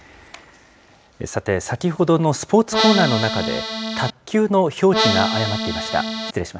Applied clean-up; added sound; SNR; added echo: none; Accordion; 1 dB; none.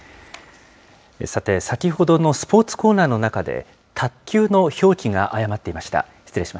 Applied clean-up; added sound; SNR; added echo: none; none; none; none.